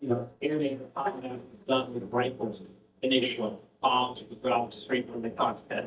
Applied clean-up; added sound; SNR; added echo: neural mask model DeepFilterNet 3.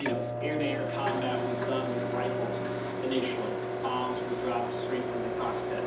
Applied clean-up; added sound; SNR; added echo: none; Microwave oven; -2 dB; reverberation time 0.8 s.